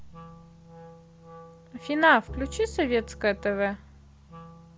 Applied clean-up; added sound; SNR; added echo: none; Bowed string instrument + Wind instrument, woodwind instrument; 15 dB; none.